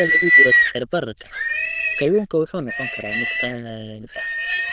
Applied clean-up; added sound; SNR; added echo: neural diffusion model UNIVERSE++.